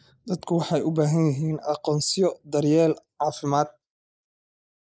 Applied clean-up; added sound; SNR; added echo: neural mask model Resemble Enhance denoiser.